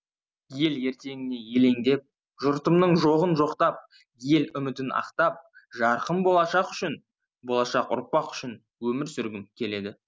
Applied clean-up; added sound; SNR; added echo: none; none; none; none.